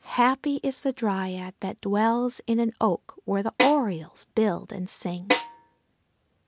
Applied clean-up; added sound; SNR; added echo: none; Snare drum; 3 dB; none.